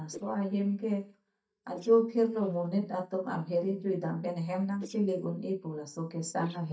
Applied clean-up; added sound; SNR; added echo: neural mask model DeepFilterNet 3.